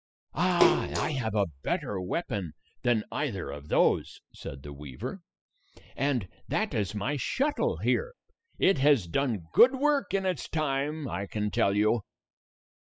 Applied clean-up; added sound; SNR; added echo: classical method spectral subtraction.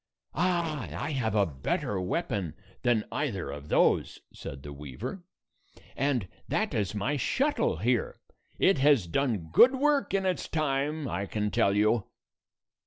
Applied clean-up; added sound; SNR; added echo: neural separator model SepFormer DNS4.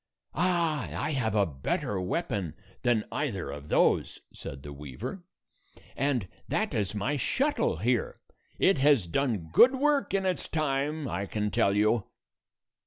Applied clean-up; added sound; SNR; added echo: none; none; none; none.